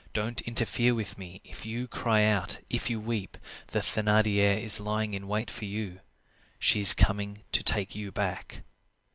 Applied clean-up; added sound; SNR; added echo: none; none; none; none.